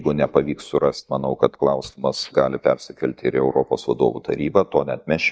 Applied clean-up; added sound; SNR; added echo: neural mask model DeepFilterNet 3.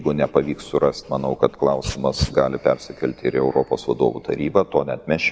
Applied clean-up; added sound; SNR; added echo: none; Dog; 15 dB; none.